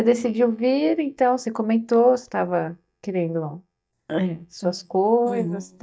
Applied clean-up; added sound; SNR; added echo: neural mask model DeepFilterNet 3.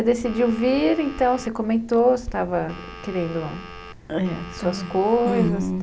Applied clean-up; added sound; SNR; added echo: none; Telephone; 17 dB; none.